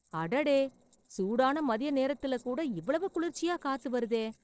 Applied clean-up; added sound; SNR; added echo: neural separator model SepFormer DNS4.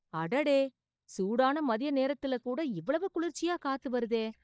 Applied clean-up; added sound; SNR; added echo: neural mask model DeepFilterNet 3.